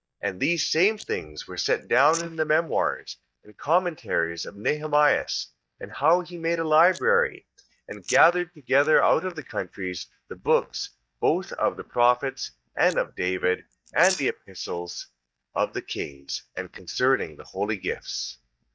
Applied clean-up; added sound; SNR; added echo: neural mask model DeepFilterNet 3.